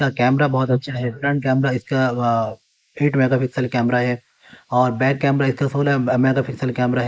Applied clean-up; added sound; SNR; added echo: neural mask model Resemble Enhance denoiser.